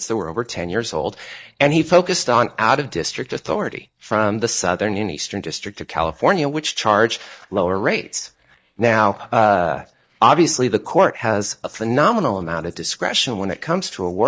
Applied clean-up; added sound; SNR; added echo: neural mask model DeepFilterNet 3.